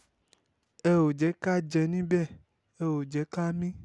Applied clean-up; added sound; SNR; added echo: none; none; none; none.